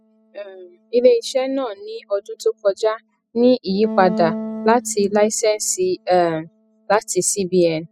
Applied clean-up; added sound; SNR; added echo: classical method spectral subtraction.